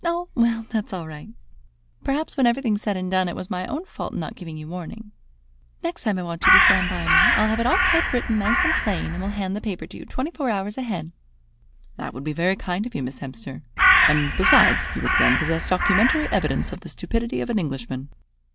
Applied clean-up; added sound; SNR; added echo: none; Crow; -5 dB; none.